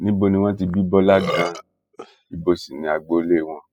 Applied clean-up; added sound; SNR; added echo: classical method spectral subtraction.